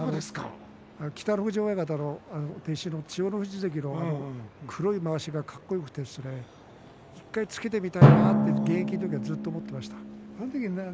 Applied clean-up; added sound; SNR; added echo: none; Drum; -3 dB; none.